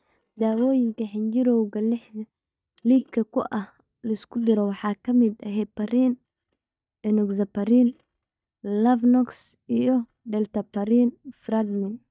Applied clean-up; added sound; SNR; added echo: neural mask model DeepFilterNet 3.